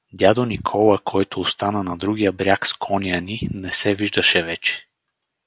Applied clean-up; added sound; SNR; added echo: none; none; none; none.